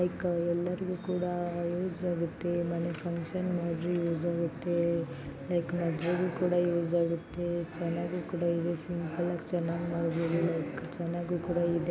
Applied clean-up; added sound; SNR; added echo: none; none; none; none.